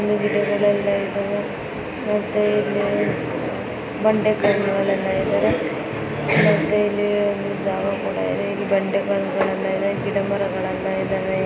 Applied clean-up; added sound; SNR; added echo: none; Piano; 16 dB; none.